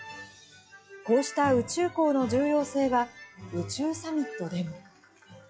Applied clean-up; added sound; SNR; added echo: classical method log-MMSE.